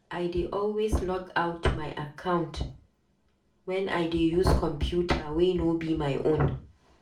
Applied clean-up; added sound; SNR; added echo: none; none; none; reverberation time 0.3 s.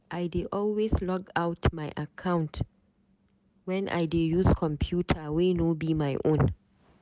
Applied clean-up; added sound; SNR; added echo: none; none; none; none.